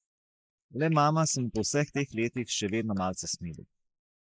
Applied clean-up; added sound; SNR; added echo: neural mask model Resemble Enhance denoiser.